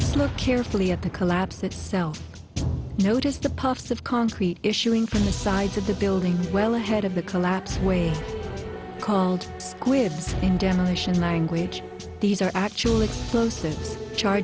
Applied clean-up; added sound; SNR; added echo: none; none; none; none.